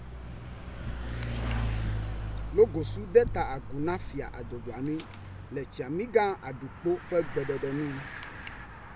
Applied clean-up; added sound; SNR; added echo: none; Mechanisms / Bicycle; 5 dB; none.